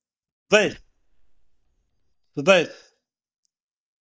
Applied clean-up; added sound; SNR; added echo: neural mask model DeepFilterNet 3.